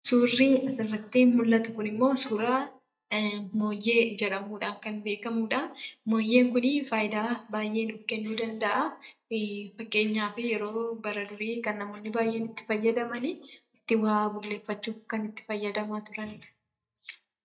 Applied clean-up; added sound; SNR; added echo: neural mask model DeepFilterNet 3.